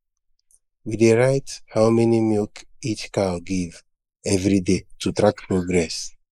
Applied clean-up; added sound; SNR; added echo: neural mask model Resemble Enhance denoiser.